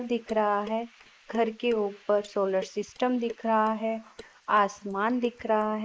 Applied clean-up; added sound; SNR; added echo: neural mask model Resemble Enhance denoiser.